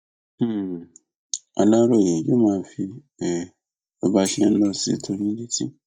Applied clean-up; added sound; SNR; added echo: neural mask model DeepFilterNet 3.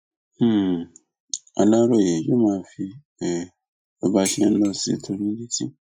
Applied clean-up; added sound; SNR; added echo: classical method Wiener filter.